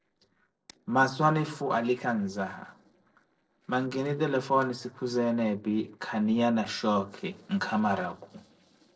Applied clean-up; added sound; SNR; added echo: neural separator model SepFormer DNS4.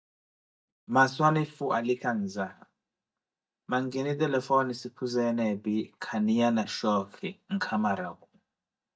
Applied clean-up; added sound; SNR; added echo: neural mask model DeepFilterNet 3.